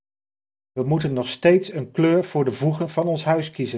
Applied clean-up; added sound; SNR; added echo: none; none; none; none.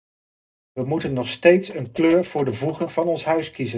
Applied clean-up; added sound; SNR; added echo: neural separator model SepFormer DNS4.